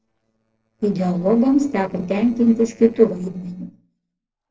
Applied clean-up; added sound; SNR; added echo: neural separator model SepFormer DNS4.